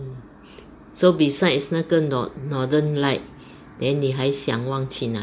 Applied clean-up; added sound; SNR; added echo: none; none; none; none.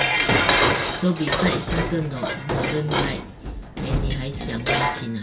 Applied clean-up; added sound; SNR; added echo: none; Dishes, pots, and pans; -4 dB; reverberation time 0.1 s.